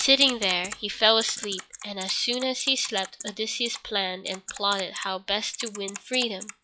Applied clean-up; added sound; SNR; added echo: classical method log-MMSE.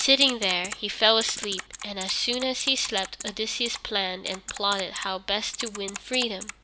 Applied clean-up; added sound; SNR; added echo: none; Typing; 13 dB; none.